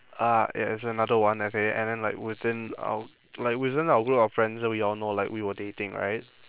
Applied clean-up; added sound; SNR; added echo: neural separator model SepFormer WHAM!.